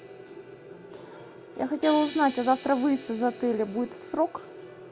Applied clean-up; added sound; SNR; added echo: none; Crash cymbal; 14 dB; none.